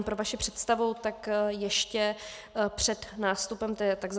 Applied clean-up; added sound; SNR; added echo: none; none; none; none.